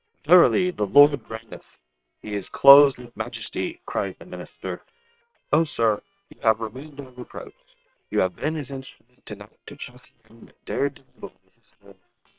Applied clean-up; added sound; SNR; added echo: neural separator model SepFormer WHAM!.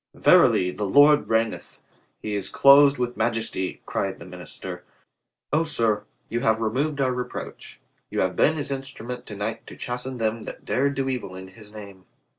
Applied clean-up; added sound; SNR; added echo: none; none; none; none.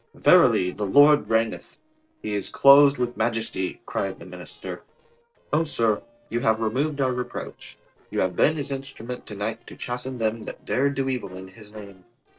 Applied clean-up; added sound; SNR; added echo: neural separator model SepFormer DNS4.